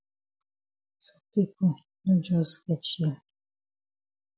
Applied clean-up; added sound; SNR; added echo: none; none; none; none.